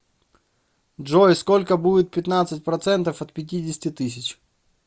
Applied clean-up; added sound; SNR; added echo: none; none; none; none.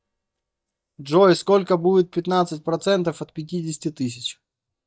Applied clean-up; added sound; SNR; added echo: neural mask model DeepFilterNet 3.